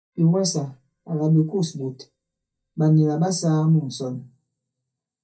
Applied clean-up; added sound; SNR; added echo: neural mask model DeepFilterNet 3.